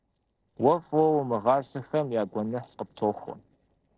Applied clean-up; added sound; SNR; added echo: neural separator model SepFormer DNS4.